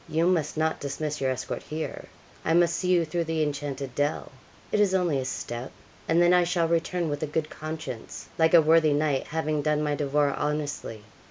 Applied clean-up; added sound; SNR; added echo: none; none; none; none.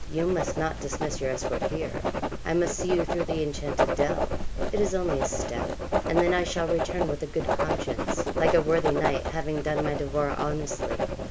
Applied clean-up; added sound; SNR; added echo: none; Writing; 0 dB; none.